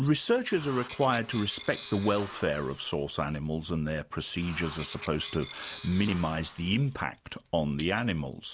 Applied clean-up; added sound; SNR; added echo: none; Tools; 16 dB; none.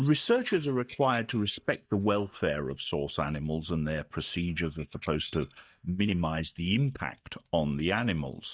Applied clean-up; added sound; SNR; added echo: neural mask model DeepFilterNet 3.